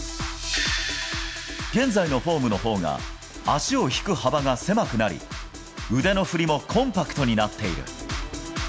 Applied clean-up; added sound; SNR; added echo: none; none; none; none.